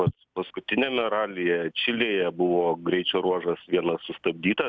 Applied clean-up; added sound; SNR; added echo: none; none; none; none.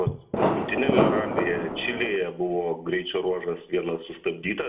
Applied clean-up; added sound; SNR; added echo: none; Fireworks; -3 dB; reverberation time 0.4 s.